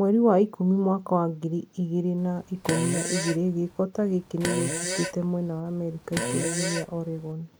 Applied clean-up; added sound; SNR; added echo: none; Fart; 7 dB; none.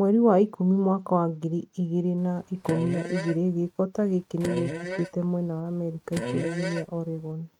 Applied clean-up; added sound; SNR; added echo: neural mask model RNNoise.